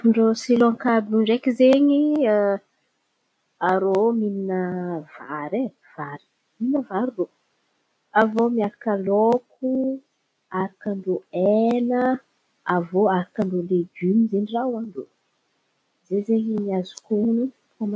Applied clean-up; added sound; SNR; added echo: none; none; none; none.